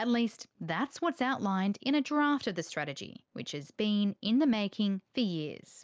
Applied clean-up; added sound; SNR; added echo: none; none; none; none.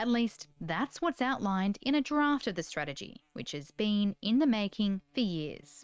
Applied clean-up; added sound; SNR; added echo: neural mask model RNNoise.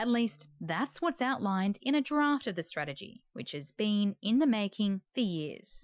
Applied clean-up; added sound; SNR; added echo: classical method Wiener filter.